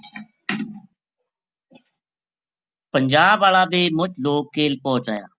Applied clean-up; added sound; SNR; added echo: none; none; none; none.